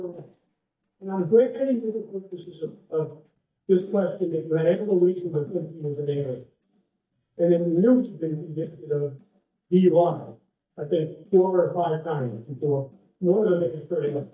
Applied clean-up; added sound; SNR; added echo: neural mask model DeepFilterNet 3.